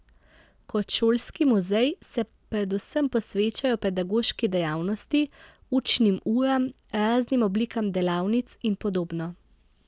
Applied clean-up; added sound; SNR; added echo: none; none; none; none.